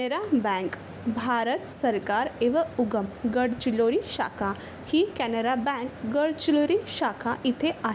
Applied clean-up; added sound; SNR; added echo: none; none; none; none.